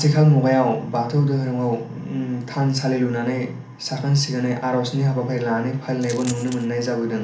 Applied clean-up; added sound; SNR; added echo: none; Coin (dropping); 16 dB; reverberation time 0.4 s.